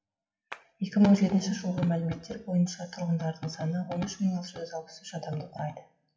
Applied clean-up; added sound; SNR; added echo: classical method WPE with log-MMSE.